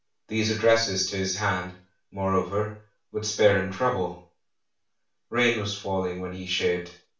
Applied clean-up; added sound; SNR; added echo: none; none; none; reverberation time 0.3 s.